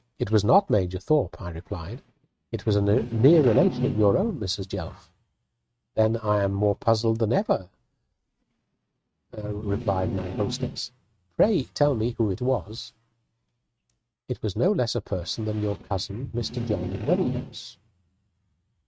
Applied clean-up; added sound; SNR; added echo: neural mask model RNNoise.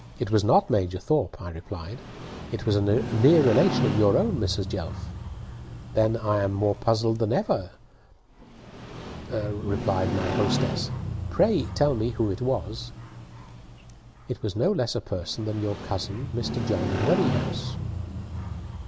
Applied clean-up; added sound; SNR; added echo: none; Motorcycle; 6 dB; none.